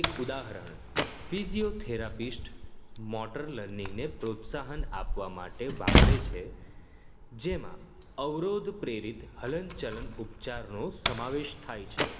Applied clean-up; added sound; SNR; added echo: none; Slam; -4 dB; reverberation time 2.9 s.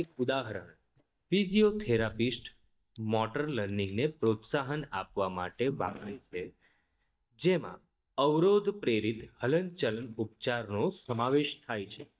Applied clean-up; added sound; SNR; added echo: neural mask model DeepFilterNet 3.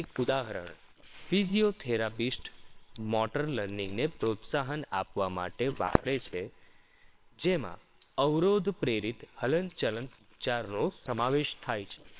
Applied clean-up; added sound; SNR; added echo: neural separator model SepFormer WHAMR!.